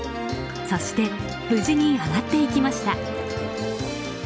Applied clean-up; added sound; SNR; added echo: none; Acoustic guitar; 13 dB; none.